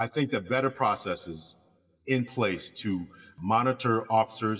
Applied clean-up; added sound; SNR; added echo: none; none; none; reverberation time 1.1 s.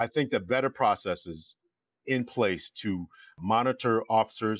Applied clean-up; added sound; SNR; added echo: none; none; none; none.